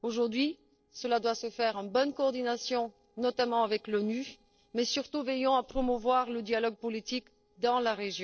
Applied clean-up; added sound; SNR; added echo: neural separator model SepFormer DNS4.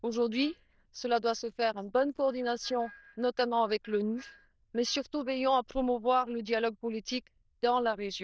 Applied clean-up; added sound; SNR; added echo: neural diffusion model UNIVERSE++.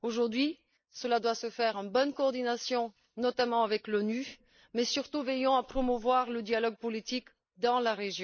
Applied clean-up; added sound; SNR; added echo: neural mask model Resemble Enhance denoiser.